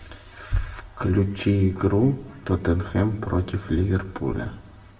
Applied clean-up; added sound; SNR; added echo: none; none; none; reverberation time 0.6 s.